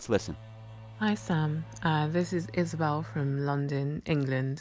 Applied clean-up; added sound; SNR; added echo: none; Engine / Domestic sounds, home sounds; 15 dB; none.